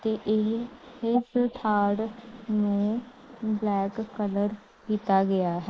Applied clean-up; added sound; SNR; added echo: neural mask model Resemble Enhance denoiser.